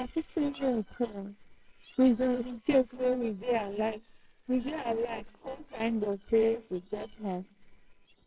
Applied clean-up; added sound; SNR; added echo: neural separator model SepFormer WHAMR!.